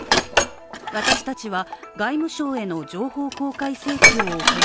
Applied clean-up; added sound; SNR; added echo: none; Dishes, pots, and pans; -5 dB; none.